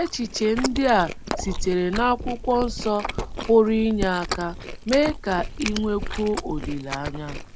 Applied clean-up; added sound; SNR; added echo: none; Chewing, mastication; 7 dB; none.